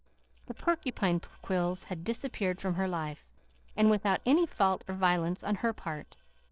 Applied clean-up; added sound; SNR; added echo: neural separator model SepFormer DNS4.